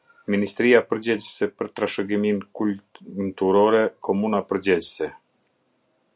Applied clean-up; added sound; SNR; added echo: none; none; none; none.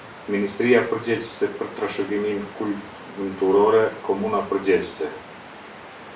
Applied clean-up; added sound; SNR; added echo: none; Waves, surf; 17 dB; reverberation time 0.3 s.